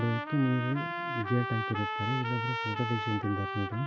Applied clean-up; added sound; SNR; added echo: none; Trumpet; 3 dB; none.